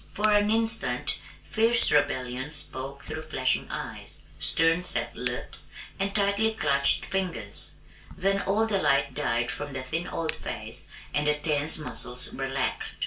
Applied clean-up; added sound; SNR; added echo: none; Crack; 15 dB; reverberation time 0.3 s.